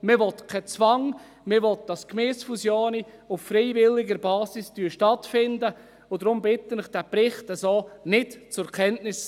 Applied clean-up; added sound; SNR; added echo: none; none; none; none.